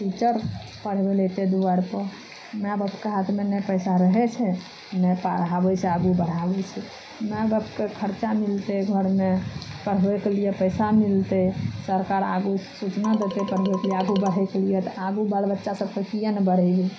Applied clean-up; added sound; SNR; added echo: none; Marimba, xylophone; 12 dB; reverberation time 0.5 s.